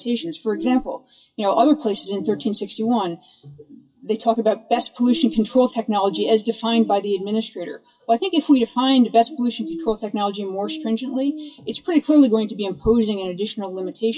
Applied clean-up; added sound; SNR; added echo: classical method WPE with log-MMSE.